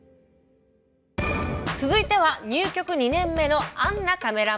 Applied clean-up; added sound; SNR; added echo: none; none; none; none.